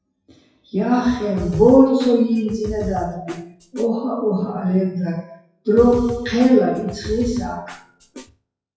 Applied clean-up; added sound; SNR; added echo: classical method WPE with log-MMSE.